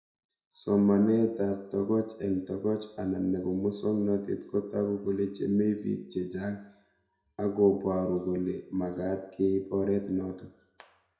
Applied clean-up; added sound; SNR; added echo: none; none; none; reverberation time 0.5 s.